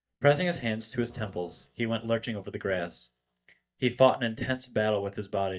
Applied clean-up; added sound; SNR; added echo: neural mask model DeepFilterNet 3.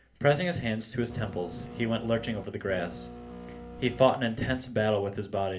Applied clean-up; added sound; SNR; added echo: none; Printer; 13 dB; reverberation time 0.3 s.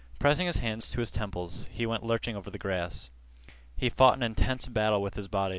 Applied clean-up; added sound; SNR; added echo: none; none; none; none.